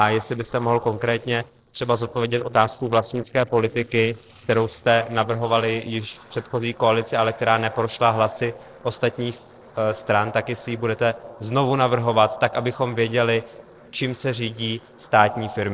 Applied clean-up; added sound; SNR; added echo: neural separator model SepFormer DNS4.